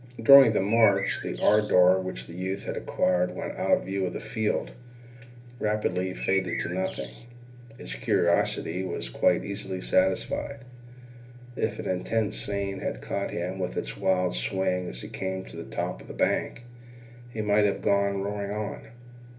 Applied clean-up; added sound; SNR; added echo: none; Bird; 9 dB; reverberation time 0.3 s.